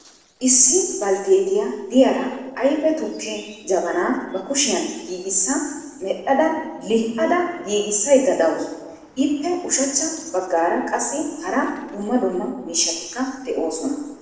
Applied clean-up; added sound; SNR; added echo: neural separator model SepFormer DNS4.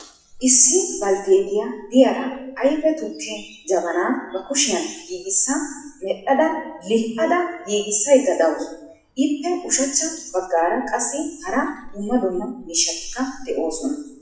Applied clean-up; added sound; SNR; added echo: classical method WPE with log-MMSE.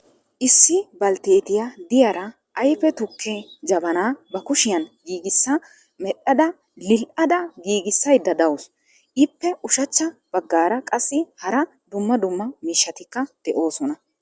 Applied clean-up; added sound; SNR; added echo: none; none; none; none.